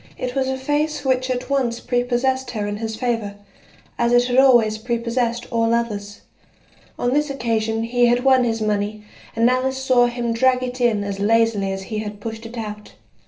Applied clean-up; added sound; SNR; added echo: none; none; none; reverberation time 0.3 s.